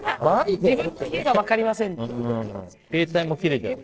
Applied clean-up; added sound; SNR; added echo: neural separator model SepFormer DNS4.